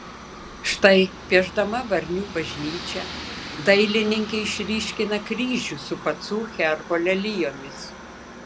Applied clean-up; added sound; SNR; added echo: none; Aircraft; 13 dB; none.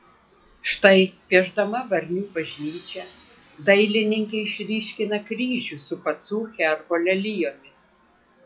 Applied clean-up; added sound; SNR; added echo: classical method log-MMSE.